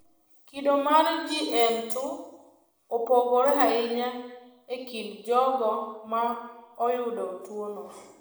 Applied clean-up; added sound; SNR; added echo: none; none; none; reverberation time 1.0 s.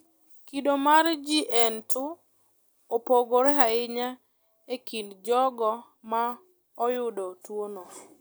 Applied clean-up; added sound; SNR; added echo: none; none; none; none.